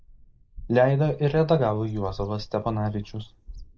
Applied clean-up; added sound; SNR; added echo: neural mask model Resemble Enhance denoiser.